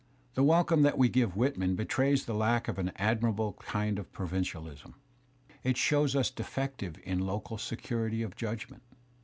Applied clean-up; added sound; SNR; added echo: none; none; none; none.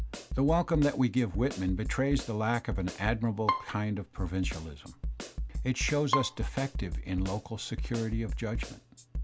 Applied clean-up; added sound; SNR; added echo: none; Snare drum + Bowed string instrument; 5 dB; none.